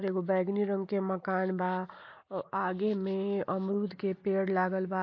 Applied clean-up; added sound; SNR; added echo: neural mask model Resemble Enhance denoiser.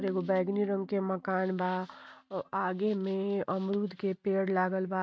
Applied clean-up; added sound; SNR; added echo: neural mask model RNNoise.